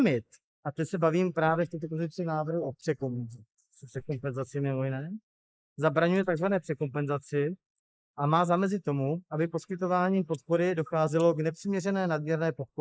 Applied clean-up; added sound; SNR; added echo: neural mask model Resemble Enhance denoiser.